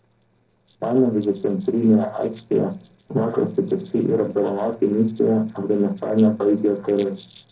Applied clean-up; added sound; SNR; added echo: neural separator model SepFormer DNS4.